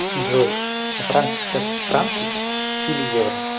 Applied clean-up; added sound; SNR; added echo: none; Engine starting / Sawing; -2 dB; none.